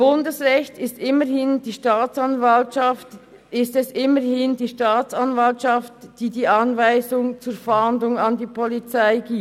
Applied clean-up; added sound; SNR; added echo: none; none; none; none.